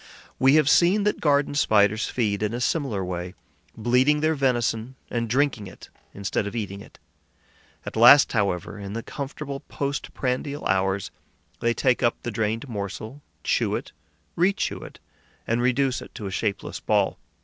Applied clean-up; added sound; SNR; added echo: none; none; none; none.